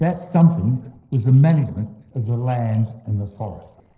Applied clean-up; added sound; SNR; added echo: neural separator model SepFormer DNS4.